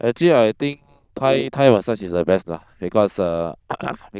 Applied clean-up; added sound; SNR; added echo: neural diffusion model UNIVERSE++.